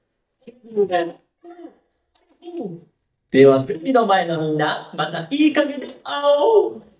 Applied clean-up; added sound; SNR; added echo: neural mask model DeepFilterNet 3.